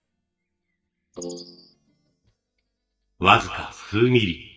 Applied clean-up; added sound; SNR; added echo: neural mask model DeepFilterNet 3.